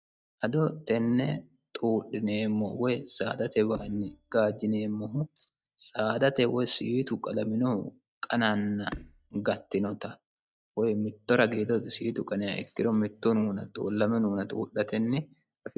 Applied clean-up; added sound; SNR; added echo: neural mask model DeepFilterNet 3.